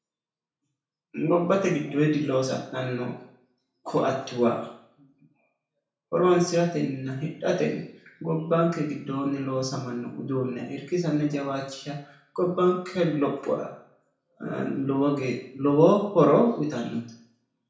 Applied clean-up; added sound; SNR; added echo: none; none; none; reverberation time 0.6 s.